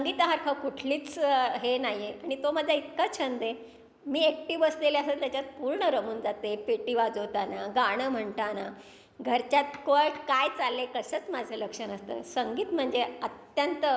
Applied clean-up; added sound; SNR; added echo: none; none; none; none.